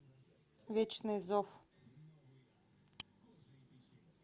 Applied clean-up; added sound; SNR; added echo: none; none; none; none.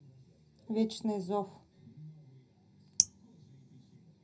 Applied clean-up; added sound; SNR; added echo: none; none; none; reverberation time 0.4 s.